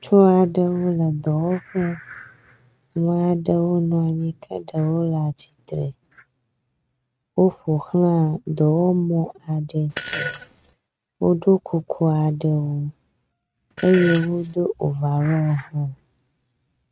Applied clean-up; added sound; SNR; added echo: neural mask model RNNoise.